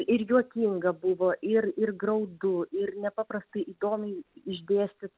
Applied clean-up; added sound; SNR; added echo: none; none; none; none.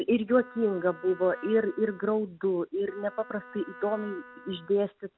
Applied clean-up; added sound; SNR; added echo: none; Wind instrument, woodwind instrument; 20 dB; none.